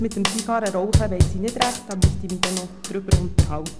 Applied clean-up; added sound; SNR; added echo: none; Drum kit; -4 dB; none.